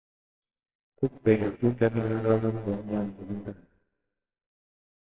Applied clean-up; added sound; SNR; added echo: neural separator model SepFormer WHAMR!.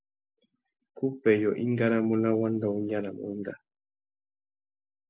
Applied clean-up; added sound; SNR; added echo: none; none; none; none.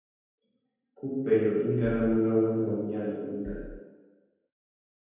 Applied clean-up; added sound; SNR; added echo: none; Bass drum; 13 dB; reverberation time 1.2 s.